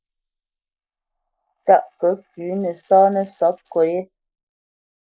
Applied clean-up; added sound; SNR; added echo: neural mask model Resemble Enhance denoiser.